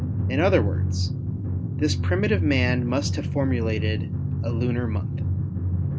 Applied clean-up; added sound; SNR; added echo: none; Drum; -3 dB; none.